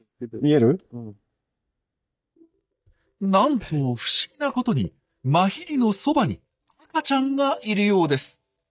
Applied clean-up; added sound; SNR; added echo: neural mask model DeepFilterNet 3.